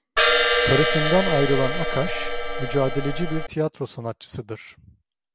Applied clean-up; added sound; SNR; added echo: none; Crash cymbal; -4 dB; none.